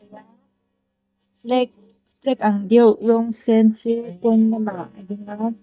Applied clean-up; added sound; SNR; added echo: neural mask model DeepFilterNet 3.